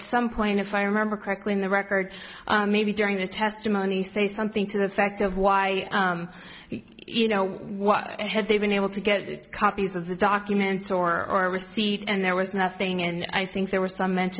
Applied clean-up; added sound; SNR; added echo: none; none; none; none.